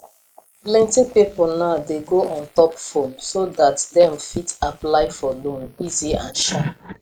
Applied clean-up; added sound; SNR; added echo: neural mask model Resemble Enhance denoiser.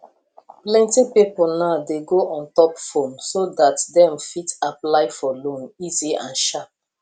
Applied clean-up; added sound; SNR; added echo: none; none; none; none.